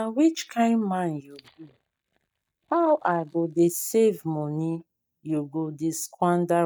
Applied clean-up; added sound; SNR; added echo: neural mask model DeepFilterNet 3.